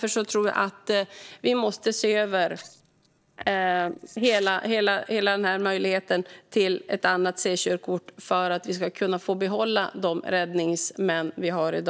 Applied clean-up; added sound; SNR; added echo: neural separator model SepFormer DNS4.